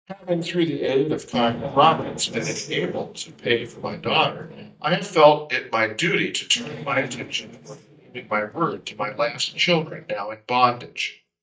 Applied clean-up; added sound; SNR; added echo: neural mask model DeepFilterNet 3.